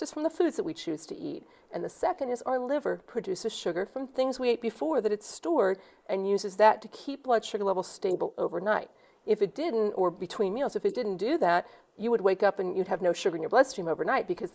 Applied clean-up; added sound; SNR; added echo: neural mask model Resemble Enhance denoiser.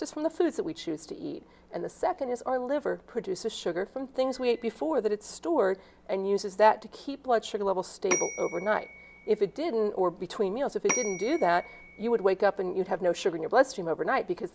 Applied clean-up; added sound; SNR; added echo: none; Bell / Telephone; 10 dB; none.